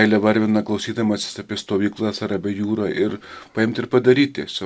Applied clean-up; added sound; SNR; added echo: none; none; none; none.